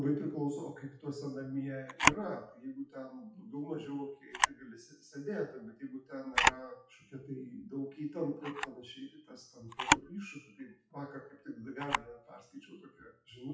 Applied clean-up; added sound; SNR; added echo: classical method WPE with log-MMSE.